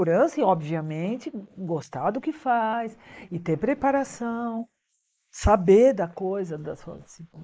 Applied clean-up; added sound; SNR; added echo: neural mask model Resemble Enhance denoiser.